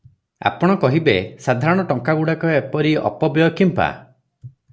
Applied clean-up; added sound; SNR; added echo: none; none; none; none.